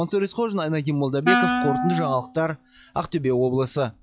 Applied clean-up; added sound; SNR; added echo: classical method log-MMSE.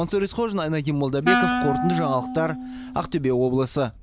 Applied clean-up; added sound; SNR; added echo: none; Wind instrument, woodwind instrument; 3 dB; none.